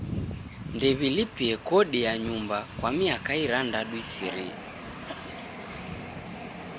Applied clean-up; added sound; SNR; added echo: none; Train; 9 dB; none.